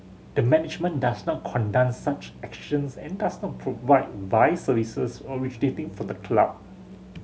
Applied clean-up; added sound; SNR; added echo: none; none; none; none.